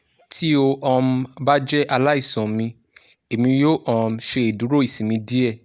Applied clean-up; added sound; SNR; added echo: none; none; none; none.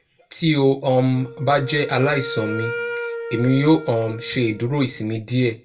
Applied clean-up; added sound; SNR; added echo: none; Wind instrument, woodwind instrument; 12 dB; reverberation time 0.2 s.